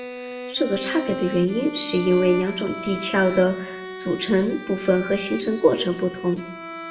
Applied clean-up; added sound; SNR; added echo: none; Bowed string instrument; 11 dB; reverberation time 0.7 s.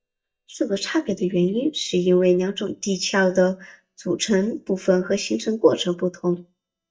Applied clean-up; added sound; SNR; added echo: neural mask model DeepFilterNet 3.